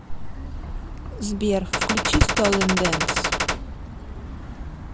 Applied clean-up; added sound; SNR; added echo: none; Gunshot, gunfire; -2 dB; none.